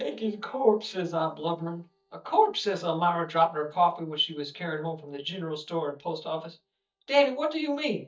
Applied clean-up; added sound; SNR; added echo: neural mask model DeepFilterNet 3.